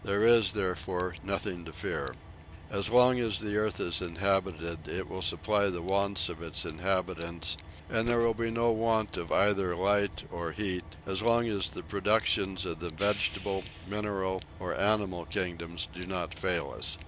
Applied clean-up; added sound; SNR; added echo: none; Train; 16 dB; none.